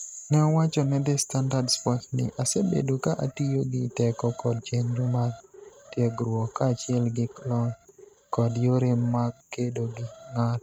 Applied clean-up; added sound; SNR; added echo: neural mask model RNNoise.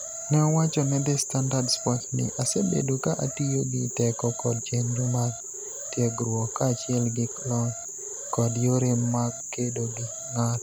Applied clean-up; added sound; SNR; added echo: none; Alarm; 20 dB; none.